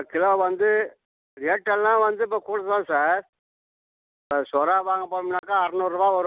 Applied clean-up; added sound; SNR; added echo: none; none; none; none.